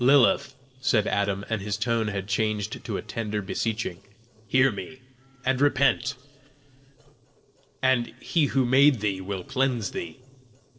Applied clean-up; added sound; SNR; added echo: neural separator model SepFormer DNS4.